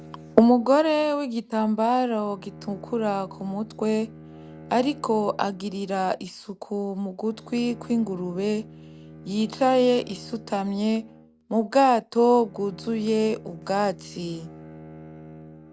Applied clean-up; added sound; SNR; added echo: none; Bowed string instrument; 20 dB; none.